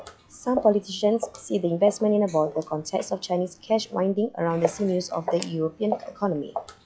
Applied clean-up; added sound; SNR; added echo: classical method log-MMSE.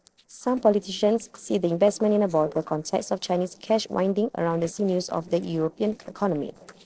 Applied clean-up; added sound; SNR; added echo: neural separator model SepFormer DNS4.